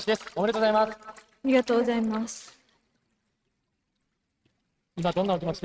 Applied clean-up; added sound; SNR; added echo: neural mask model RNNoise.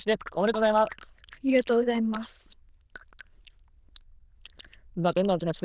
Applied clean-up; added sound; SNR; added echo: neural diffusion model UNIVERSE++.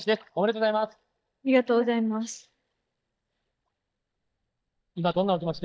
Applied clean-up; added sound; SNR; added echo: neural mask model DeepFilterNet 3.